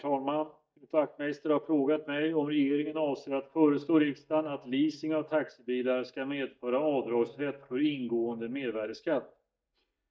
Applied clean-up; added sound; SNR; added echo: neural mask model DeepFilterNet 3.